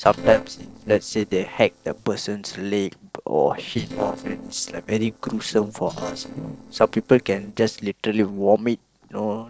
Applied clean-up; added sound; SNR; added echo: neural separator model SepFormer DNS4.